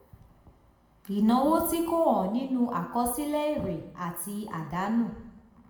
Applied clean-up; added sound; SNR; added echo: none; none; none; reverberation time 0.9 s.